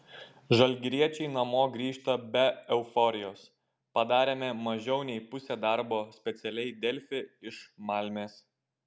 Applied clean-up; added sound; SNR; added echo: none; none; none; none.